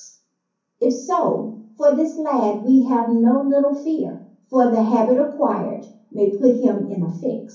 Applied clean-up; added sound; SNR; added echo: none; none; none; reverberation time 0.6 s.